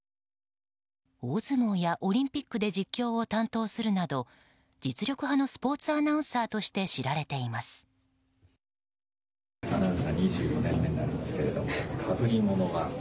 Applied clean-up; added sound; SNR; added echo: none; none; none; none.